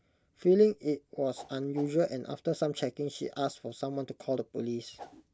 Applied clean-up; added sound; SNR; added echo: none; Whoosh, swoosh, swish; 18 dB; none.